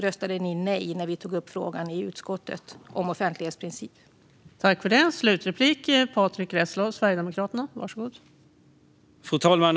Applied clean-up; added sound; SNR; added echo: none; none; none; none.